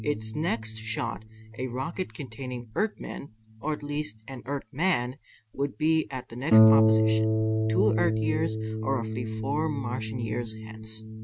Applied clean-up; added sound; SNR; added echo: neural mask model RNNoise.